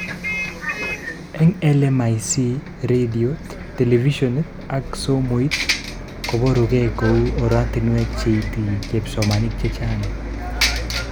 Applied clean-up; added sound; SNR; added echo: none; Bus; 6 dB; none.